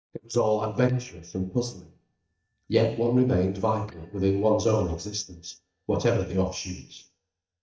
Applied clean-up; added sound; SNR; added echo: neural mask model DeepFilterNet 3.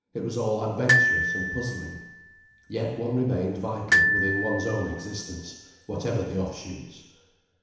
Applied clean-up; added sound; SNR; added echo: none; Glockenspiel; -2 dB; reverberation time 1.0 s.